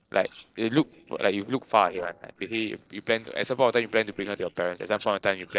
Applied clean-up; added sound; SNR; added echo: neural separator model SepFormer DNS4.